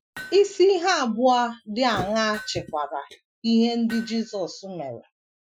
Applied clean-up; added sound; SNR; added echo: classical method Wiener filter.